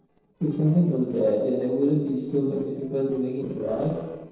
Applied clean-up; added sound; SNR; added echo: neural separator model SepFormer DNS4.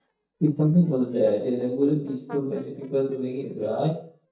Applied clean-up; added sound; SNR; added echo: neural mask model DeepFilterNet 3.